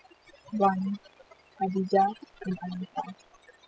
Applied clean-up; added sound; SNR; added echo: classical method spectral subtraction.